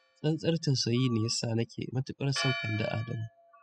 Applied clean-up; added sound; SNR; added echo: classical method spectral subtraction.